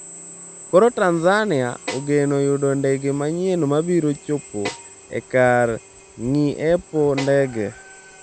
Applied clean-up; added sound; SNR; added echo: none; Snare drum + Drill; 17 dB; none.